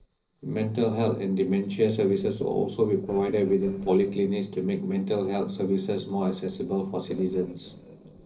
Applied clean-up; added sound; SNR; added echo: neural separator model SepFormer DNS4.